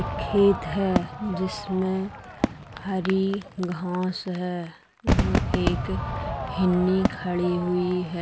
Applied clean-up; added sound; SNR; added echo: none; Crowd / Fireworks; 3 dB; none.